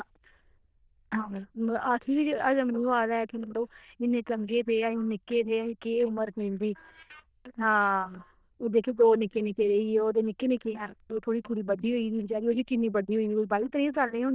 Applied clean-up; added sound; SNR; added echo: neural diffusion model UNIVERSE++.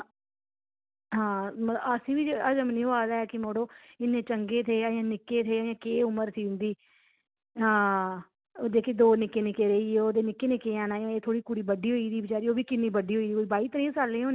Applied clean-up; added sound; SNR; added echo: none; none; none; none.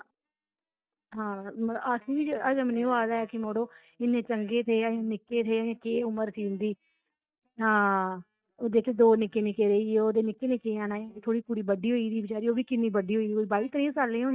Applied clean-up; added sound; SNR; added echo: neural mask model DeepFilterNet 3.